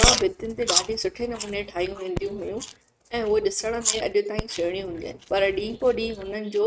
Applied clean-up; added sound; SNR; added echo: neural mask model RNNoise.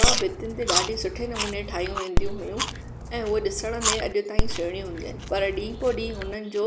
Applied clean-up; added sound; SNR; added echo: none; Dog + Chewing, mastication; -2 dB; none.